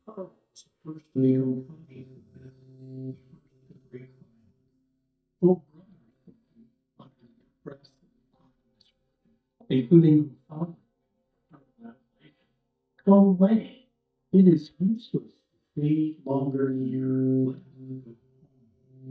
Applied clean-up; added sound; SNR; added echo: neural mask model DeepFilterNet 3.